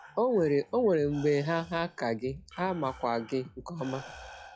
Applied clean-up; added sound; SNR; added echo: classical method log-MMSE.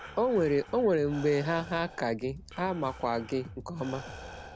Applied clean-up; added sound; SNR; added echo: none; Breathing + Bass guitar; 15 dB; none.